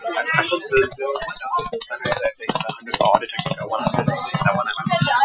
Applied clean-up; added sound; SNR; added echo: classical method Wiener filter.